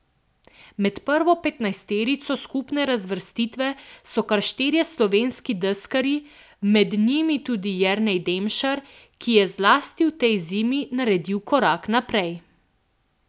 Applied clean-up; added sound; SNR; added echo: none; none; none; none.